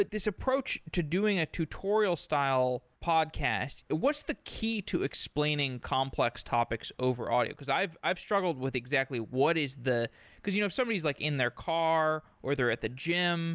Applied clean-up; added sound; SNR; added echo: none; none; none; none.